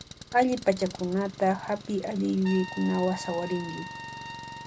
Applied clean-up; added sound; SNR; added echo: none; Engine + Trumpet; 13 dB; none.